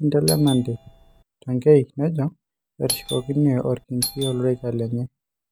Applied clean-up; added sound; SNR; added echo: none; Doorbell; 10 dB; none.